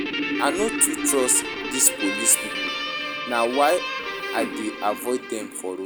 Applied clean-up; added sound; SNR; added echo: none; Guitar; 4 dB; none.